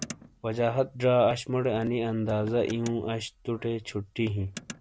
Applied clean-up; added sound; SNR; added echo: none; Motor vehicle (road); 19 dB; none.